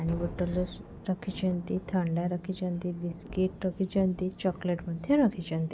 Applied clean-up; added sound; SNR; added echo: none; Thunder; 15 dB; none.